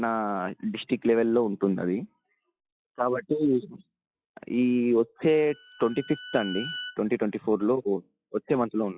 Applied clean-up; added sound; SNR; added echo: classical method log-MMSE.